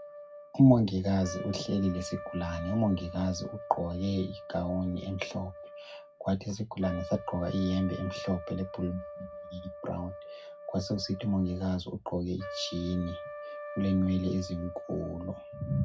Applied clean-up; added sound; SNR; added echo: none; Trumpet; 13 dB; reverberation time 0.3 s.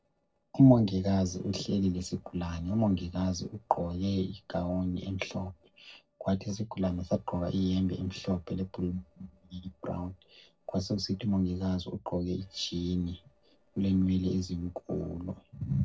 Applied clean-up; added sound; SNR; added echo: neural separator model SepFormer DNS4.